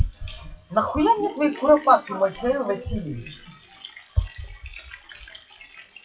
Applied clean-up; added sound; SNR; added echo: classical method WPE with log-MMSE.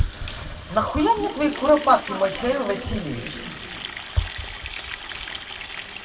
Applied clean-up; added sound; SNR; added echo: none; Water tap, faucet; 12 dB; reverberation time 2.5 s.